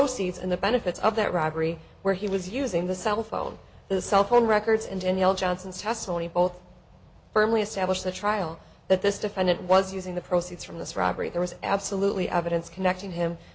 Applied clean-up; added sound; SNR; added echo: none; none; none; none.